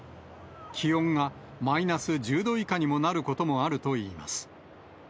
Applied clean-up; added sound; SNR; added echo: none; none; none; none.